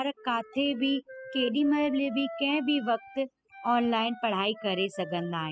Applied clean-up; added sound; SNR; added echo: classical method spectral subtraction.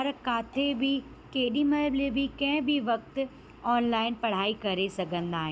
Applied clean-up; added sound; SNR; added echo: none; none; none; none.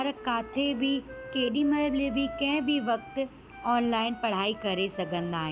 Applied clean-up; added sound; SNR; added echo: none; Wind instrument, woodwind instrument; 15 dB; none.